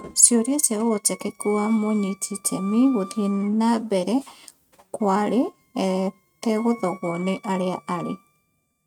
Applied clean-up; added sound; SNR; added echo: neural mask model RNNoise.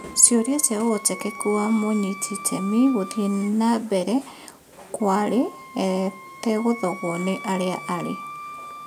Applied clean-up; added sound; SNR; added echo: none; Wind instrument, woodwind instrument; 15 dB; none.